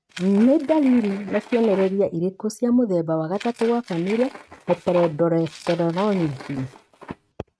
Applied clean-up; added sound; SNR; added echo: neural mask model RNNoise.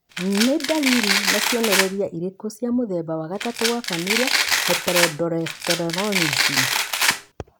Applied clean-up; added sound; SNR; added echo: none; Domestic sounds, home sounds; -2 dB; none.